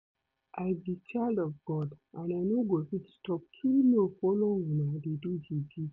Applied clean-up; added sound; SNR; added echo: none; none; none; none.